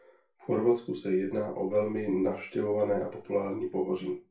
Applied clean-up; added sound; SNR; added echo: none; none; none; reverberation time 0.3 s.